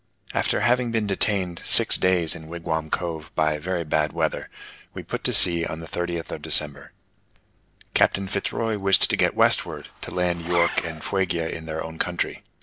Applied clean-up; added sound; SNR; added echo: neural separator model SepFormer DNS4.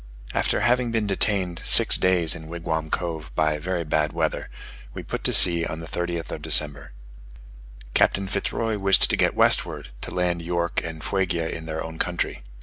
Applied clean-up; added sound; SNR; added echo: none; none; none; none.